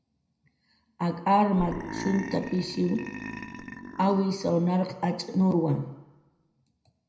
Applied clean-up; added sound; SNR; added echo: none; Burping, eructation; 10 dB; reverberation time 0.8 s.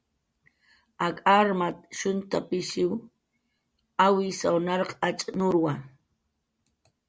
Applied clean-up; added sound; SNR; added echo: none; none; none; none.